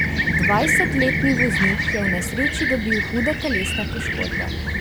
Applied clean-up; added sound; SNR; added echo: none; Fixed-wing aircraft, airplane; -3 dB; none.